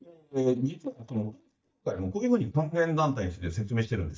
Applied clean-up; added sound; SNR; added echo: neural mask model DeepFilterNet 3.